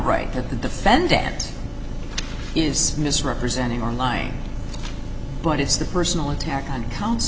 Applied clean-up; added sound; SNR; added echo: none; none; none; none.